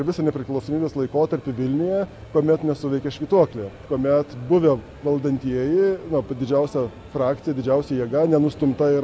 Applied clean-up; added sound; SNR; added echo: none; none; none; none.